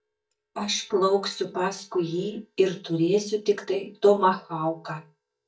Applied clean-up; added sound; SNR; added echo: neural mask model DeepFilterNet 3.